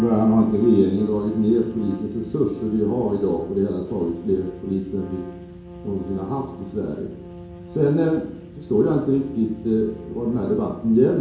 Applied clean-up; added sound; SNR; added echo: none; Trumpet; 18 dB; reverberation time 0.6 s.